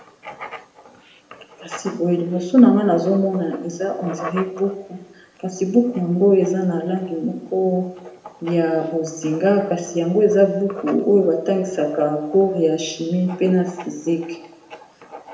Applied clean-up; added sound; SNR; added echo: none; Writing; 19 dB; reverberation time 0.8 s.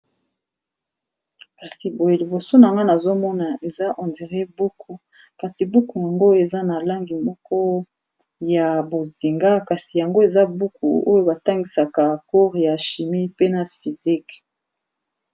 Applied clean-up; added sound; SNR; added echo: none; none; none; none.